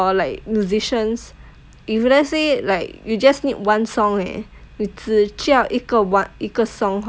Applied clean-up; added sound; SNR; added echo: none; none; none; none.